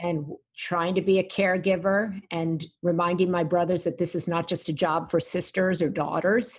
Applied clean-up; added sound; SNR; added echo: none; none; none; none.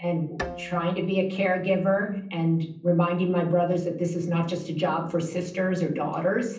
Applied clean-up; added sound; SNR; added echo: none; Bowed string instrument; 17 dB; reverberation time 0.6 s.